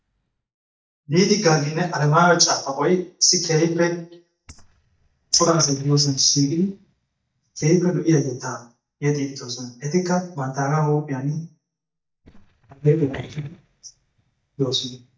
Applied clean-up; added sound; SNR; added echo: neural mask model DeepFilterNet 3.